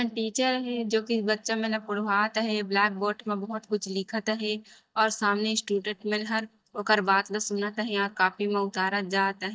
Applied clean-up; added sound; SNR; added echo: neural mask model DeepFilterNet 3.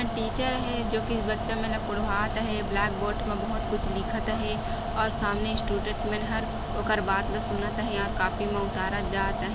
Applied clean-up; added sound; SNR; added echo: none; Mechanical fan; 0 dB; none.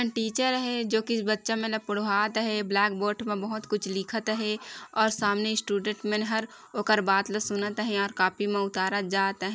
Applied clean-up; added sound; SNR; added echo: none; none; none; none.